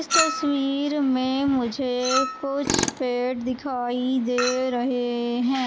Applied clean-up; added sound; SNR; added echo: none; Chink, clink + Tools; 6 dB; none.